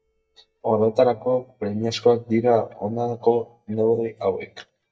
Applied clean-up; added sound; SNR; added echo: neural mask model DeepFilterNet 3.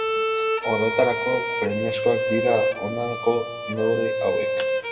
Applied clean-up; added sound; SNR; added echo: none; Bowed string instrument; 0 dB; reverberation time 1.4 s.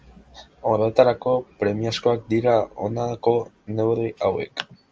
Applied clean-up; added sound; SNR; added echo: none; none; none; none.